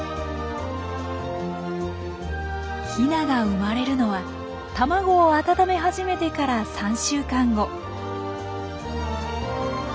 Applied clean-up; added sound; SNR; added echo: none; none; none; none.